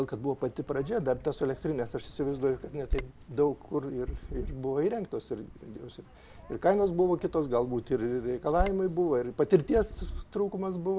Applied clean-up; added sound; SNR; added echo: none; Bird vocalization, bird call, bird song; 11 dB; none.